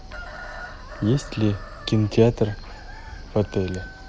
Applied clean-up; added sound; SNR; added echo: none; Chicken, rooster; 17 dB; none.